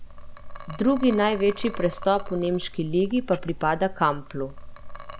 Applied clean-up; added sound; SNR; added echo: none; Liquid; 10 dB; none.